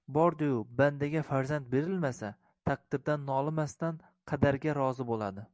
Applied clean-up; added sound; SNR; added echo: none; none; none; none.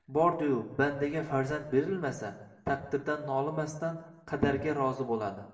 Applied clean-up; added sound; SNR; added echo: none; none; none; reverberation time 0.7 s.